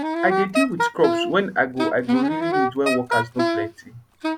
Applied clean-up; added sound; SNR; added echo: none; Wind instrument, woodwind instrument; 0 dB; none.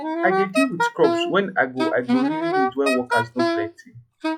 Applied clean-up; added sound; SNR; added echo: classical method log-MMSE.